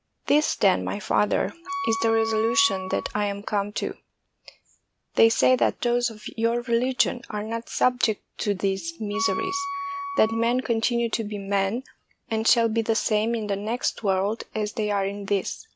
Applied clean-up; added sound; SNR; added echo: none; Wind instrument, woodwind instrument; 8 dB; none.